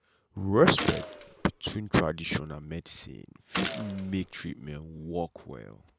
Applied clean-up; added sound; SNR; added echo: none; Gunshot, gunfire; 8 dB; none.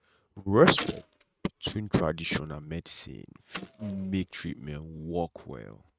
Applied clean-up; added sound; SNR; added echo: neural mask model RNNoise.